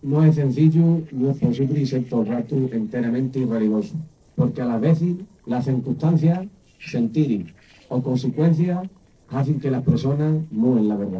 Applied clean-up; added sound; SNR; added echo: neural separator model SepFormer DNS4.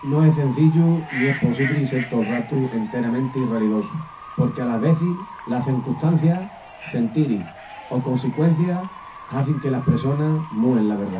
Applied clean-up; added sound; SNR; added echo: none; Bird / Fowl; 15 dB; reverberation time 0.3 s.